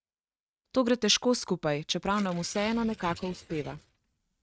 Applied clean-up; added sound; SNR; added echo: neural mask model RNNoise.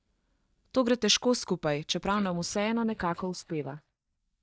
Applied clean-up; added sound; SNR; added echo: neural mask model DeepFilterNet 3.